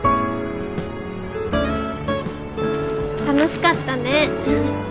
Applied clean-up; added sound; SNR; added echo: none; none; none; none.